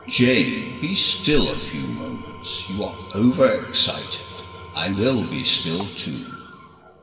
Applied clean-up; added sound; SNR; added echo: none; Engine / Tools; 16 dB; reverberation time 1.8 s.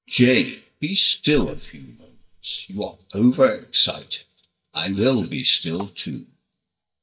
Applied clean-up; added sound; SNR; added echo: neural mask model DeepFilterNet 3.